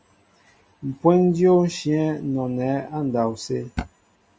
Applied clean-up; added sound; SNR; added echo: none; none; none; none.